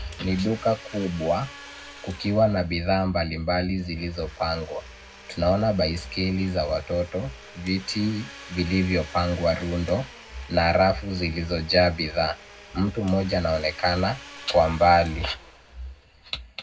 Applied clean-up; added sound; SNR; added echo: none; Domestic sounds, home sounds; 19 dB; reverberation time 0.3 s.